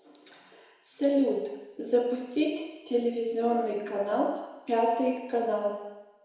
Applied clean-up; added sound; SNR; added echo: none; none; none; reverberation time 1.0 s.